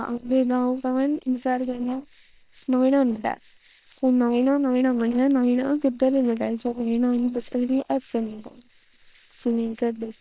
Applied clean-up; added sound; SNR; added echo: neural separator model SepFormer WHAM!.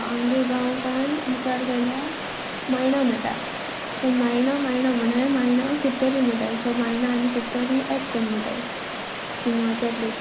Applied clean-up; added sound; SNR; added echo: none; Water; 7 dB; none.